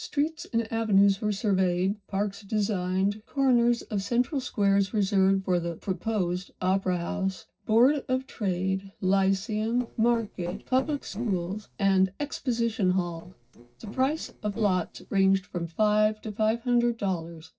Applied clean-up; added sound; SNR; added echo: neural separator model SepFormer DNS4.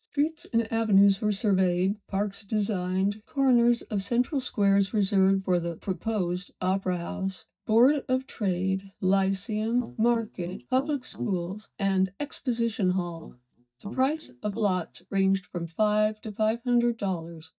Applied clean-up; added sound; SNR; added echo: neural mask model DeepFilterNet 3.